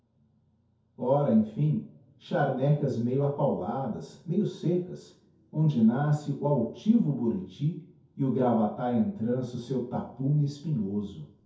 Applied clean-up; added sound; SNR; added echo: none; none; none; reverberation time 0.6 s.